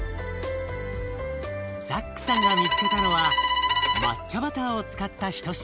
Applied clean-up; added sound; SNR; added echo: none; Bowed string instrument; -5 dB; none.